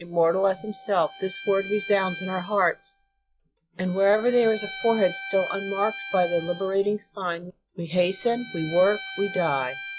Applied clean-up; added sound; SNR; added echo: classical method log-MMSE.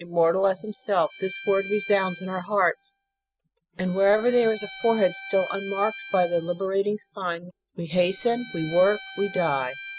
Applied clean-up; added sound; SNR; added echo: classical method spectral subtraction.